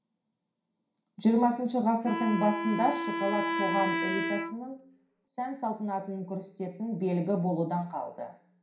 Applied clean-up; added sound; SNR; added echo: none; Wind instrument, woodwind instrument; 3 dB; reverberation time 0.5 s.